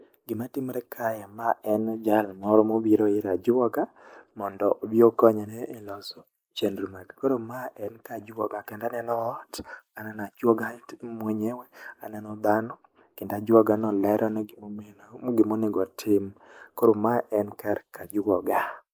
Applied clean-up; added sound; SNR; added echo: neural mask model Resemble Enhance denoiser.